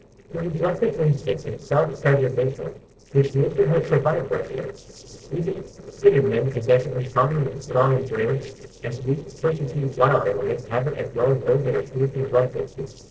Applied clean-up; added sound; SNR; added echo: neural separator model SepFormer DNS4.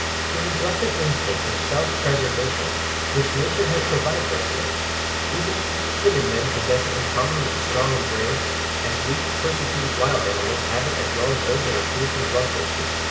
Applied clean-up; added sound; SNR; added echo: none; Car; -2 dB; reverberation time 2.1 s.